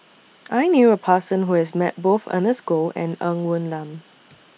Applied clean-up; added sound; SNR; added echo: none; none; none; none.